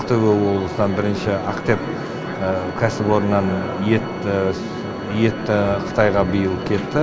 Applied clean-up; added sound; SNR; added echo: none; Organ; 13 dB; none.